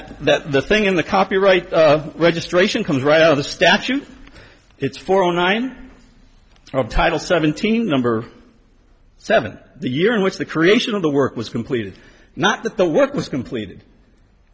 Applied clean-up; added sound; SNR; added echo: none; none; none; none.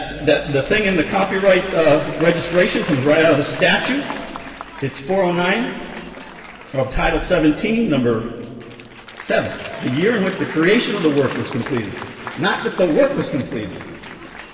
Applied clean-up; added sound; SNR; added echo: none; Applause / Crowd; 16 dB; reverberation time 2.3 s.